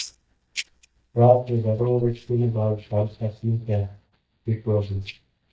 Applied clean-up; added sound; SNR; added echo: neural mask model DeepFilterNet 3.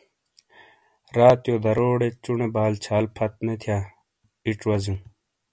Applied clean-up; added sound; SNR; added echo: none; none; none; none.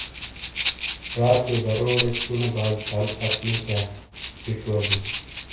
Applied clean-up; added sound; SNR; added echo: none; Rattle (instrument); 1 dB; reverberation time 0.6 s.